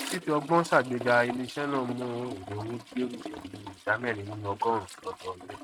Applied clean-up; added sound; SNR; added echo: neural mask model RNNoise.